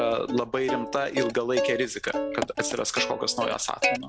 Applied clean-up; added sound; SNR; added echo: none; Plucked string instrument; 3 dB; none.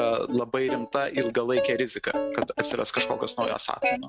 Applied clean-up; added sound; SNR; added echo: neural mask model RNNoise.